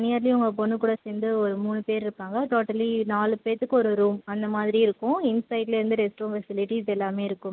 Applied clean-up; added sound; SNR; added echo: none; none; none; none.